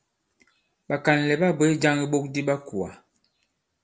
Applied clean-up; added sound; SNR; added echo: none; none; none; none.